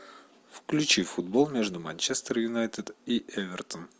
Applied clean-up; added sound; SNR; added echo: none; none; none; none.